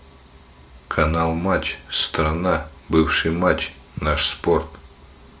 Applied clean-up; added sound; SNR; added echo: none; none; none; none.